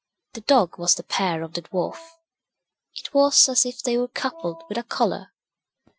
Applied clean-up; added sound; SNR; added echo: classical method Wiener filter.